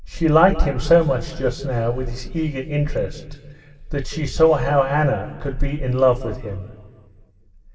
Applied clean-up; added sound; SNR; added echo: none; none; none; reverberation time 1.8 s.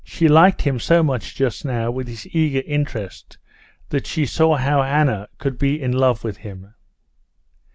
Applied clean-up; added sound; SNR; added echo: none; none; none; none.